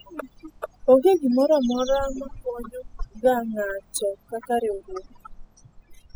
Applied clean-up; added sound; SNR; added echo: classical method spectral subtraction.